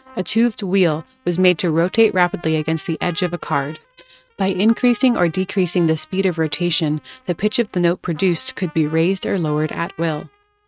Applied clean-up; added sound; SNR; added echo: neural mask model RNNoise.